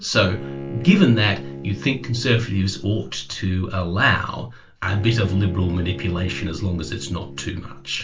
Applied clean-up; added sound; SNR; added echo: none; Bowed string instrument; 13 dB; reverberation time 0.2 s.